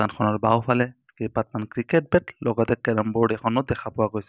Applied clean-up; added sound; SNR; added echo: none; none; none; none.